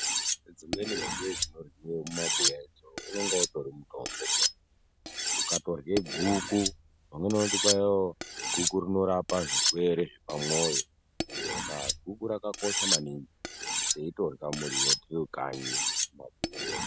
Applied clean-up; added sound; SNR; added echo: none; Cutlery, silverware; -1 dB; none.